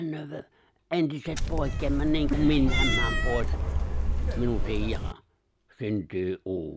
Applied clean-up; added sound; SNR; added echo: none; Cat; -4 dB; none.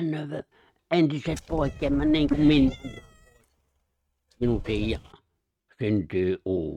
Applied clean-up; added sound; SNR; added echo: neural mask model RNNoise.